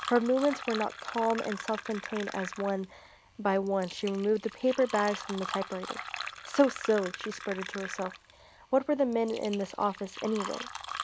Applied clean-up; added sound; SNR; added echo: none; Fill (with liquid); 11 dB; none.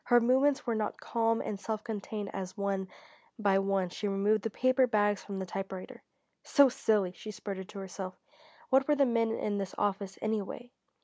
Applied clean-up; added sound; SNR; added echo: none; none; none; none.